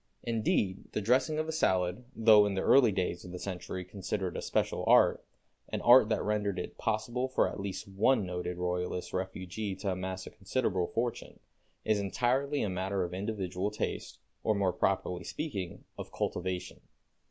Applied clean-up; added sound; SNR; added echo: none; none; none; none.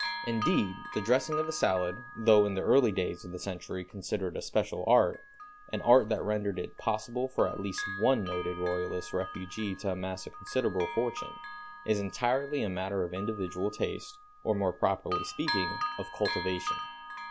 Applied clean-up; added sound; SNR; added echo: none; Bell; 10 dB; none.